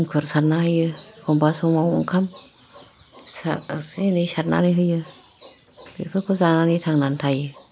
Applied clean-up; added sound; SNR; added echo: none; none; none; none.